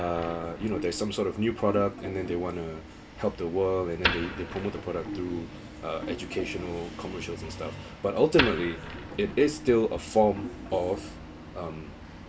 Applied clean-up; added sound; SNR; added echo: none; Wood; 9 dB; none.